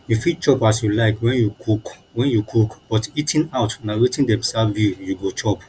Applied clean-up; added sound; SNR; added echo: none; none; none; none.